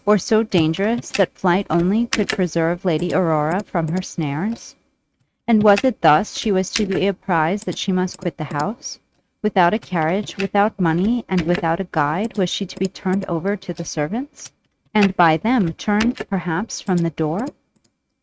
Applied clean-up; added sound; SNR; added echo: neural mask model RNNoise.